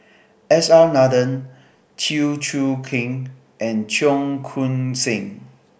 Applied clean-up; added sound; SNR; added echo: none; none; none; none.